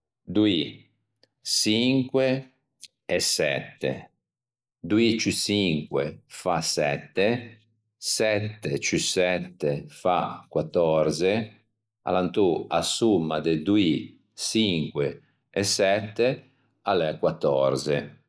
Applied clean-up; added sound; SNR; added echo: neural mask model Resemble Enhance denoiser.